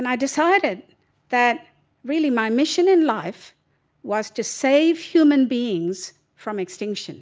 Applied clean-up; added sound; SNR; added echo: none; none; none; none.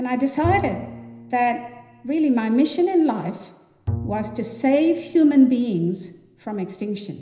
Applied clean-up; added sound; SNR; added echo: none; Bowed string instrument; 13 dB; reverberation time 0.9 s.